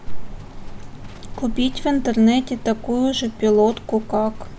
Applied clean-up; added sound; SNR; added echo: none; Livestock, farm animals, working animals; 13 dB; none.